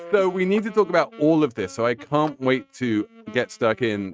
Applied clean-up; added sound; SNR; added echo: neural mask model RNNoise.